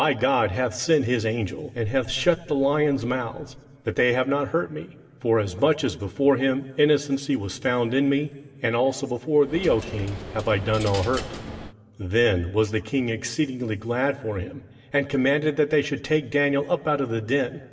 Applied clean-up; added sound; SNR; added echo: none; Coin (dropping); 11 dB; reverberation time 1.6 s.